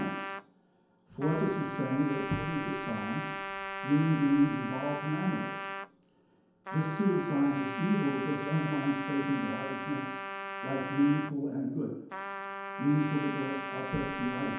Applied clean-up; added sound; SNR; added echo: none; Trumpet; 7 dB; reverberation time 0.9 s.